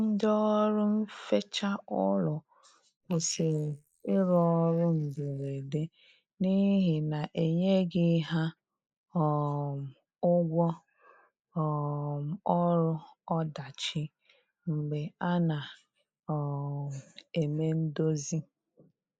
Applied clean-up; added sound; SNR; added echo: neural mask model Resemble Enhance denoiser.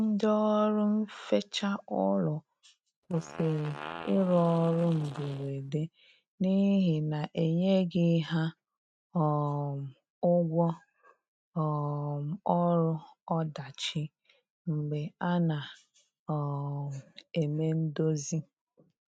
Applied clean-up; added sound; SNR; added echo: neural mask model RNNoise.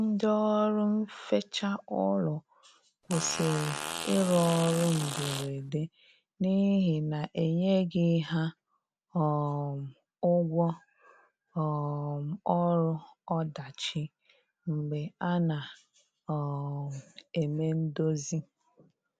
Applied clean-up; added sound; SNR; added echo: none; Fart; 7 dB; none.